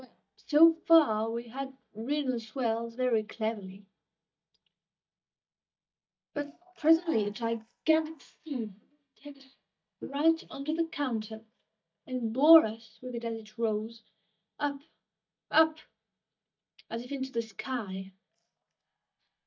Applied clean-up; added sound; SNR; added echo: neural mask model DeepFilterNet 3.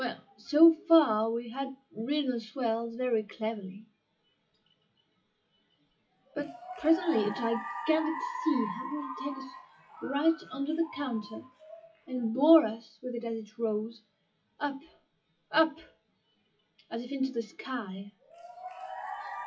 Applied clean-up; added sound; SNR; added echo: classical method WPE with log-MMSE.